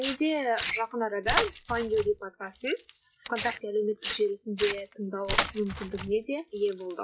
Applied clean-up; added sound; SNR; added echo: classical method WPE with log-MMSE.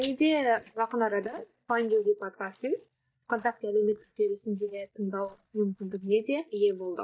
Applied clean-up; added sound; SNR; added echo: neural mask model DeepFilterNet 3.